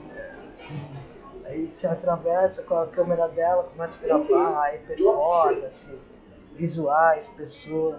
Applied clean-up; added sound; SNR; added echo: classical method log-MMSE.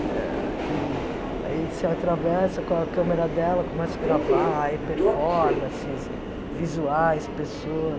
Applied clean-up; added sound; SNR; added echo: none; Subway, metro, underground; 1 dB; none.